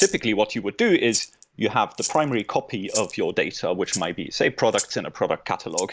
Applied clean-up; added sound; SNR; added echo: neural mask model Resemble Enhance denoiser.